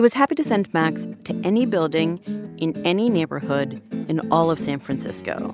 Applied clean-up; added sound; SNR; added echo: none; none; none; none.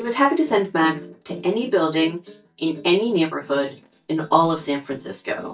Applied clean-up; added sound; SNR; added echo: neural mask model DeepFilterNet 3.